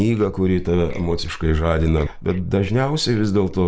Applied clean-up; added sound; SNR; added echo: neural mask model Resemble Enhance denoiser.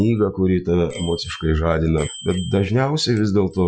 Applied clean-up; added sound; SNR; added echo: classical method Wiener filter.